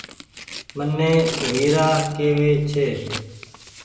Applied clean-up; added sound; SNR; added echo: none; Tearing; 13 dB; reverberation time 1.0 s.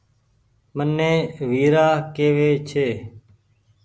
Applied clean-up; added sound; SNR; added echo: none; none; none; none.